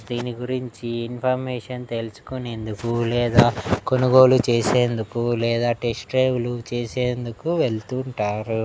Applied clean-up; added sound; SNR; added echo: none; none; none; none.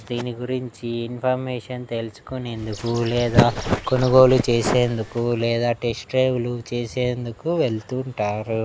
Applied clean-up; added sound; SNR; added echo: none; Bird; 15 dB; none.